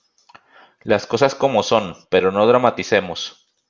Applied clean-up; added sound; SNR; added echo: none; none; none; none.